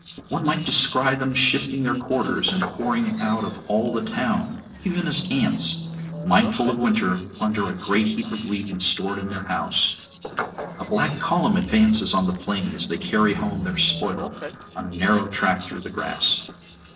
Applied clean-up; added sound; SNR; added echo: neural separator model SepFormer DNS4.